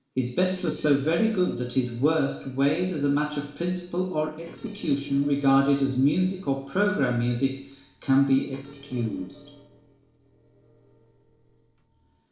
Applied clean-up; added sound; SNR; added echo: neural separator model SepFormer DNS4.